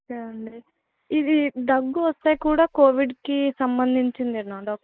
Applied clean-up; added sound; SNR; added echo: neural mask model Resemble Enhance denoiser.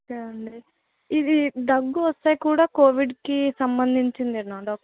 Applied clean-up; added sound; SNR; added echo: none; none; none; none.